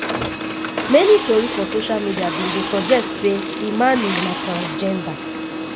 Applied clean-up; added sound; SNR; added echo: none; Printer + Engine / Drill; 3 dB; none.